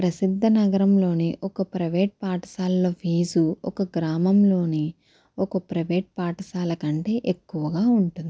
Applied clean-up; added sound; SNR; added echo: none; none; none; none.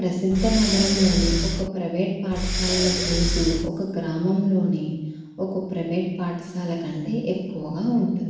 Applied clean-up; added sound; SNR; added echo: none; Breathing; 1 dB; reverberation time 1.1 s.